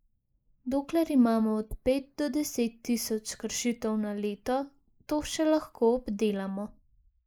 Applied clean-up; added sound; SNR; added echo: neural mask model Resemble Enhance denoiser.